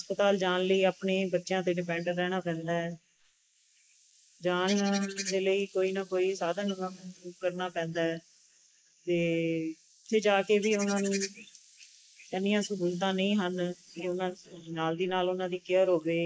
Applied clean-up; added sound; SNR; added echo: neural mask model Resemble Enhance denoiser.